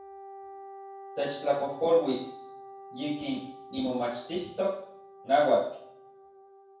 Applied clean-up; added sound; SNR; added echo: none; Wind instrument, woodwind instrument; 16 dB; reverberation time 0.6 s.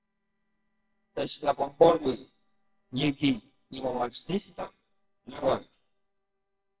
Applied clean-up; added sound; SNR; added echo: neural separator model SepFormer WHAMR!.